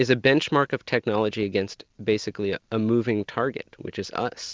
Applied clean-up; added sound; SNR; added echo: none; none; none; none.